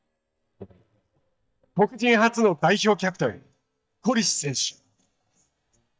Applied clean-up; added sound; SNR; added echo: neural mask model DeepFilterNet 3.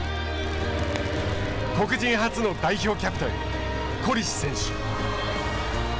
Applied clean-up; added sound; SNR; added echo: none; Crackle; 15 dB; none.